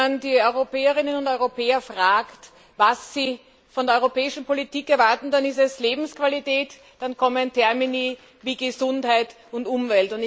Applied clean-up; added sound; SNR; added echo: none; none; none; none.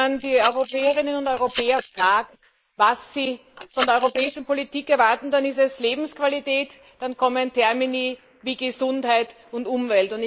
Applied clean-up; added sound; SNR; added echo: neural mask model Resemble Enhance denoiser.